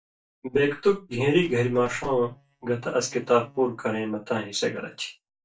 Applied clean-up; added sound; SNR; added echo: neural mask model DeepFilterNet 3.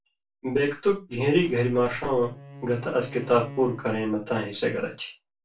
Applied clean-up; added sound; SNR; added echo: none; Bowed string instrument; 17 dB; reverberation time 0.2 s.